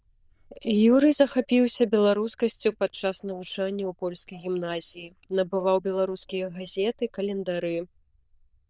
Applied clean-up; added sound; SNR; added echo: neural diffusion model UNIVERSE++.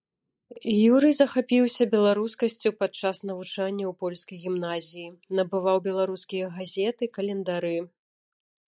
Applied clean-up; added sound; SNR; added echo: neural mask model Resemble Enhance denoiser.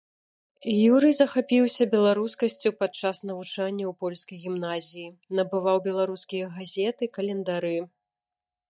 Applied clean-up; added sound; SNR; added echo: neural mask model DeepFilterNet 3.